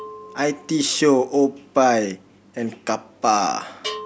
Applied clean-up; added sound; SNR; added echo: none; Bell; 18 dB; none.